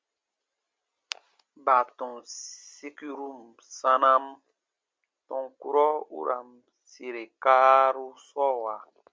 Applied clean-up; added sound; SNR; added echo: none; none; none; none.